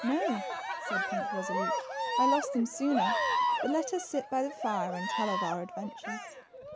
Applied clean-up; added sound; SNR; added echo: none; Cheering; -1 dB; none.